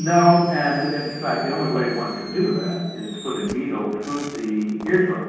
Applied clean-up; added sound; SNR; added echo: none; Fireworks; 17 dB; reverberation time 1.3 s.